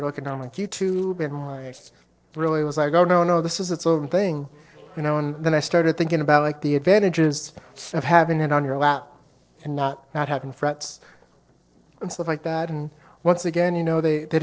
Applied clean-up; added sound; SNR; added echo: neural separator model SepFormer DNS4.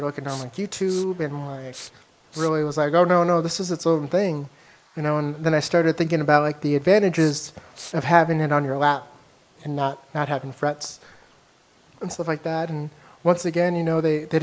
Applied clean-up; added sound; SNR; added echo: neural mask model Resemble Enhance denoiser.